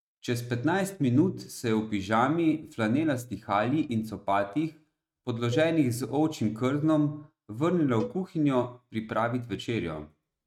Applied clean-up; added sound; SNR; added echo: neural mask model RNNoise.